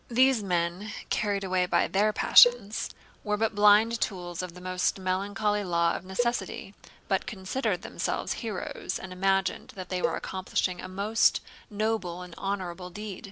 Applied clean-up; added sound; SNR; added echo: none; Cowbell; 8 dB; none.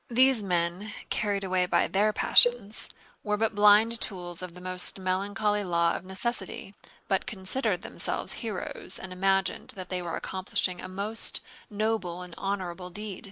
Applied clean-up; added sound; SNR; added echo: neural mask model Resemble Enhance denoiser.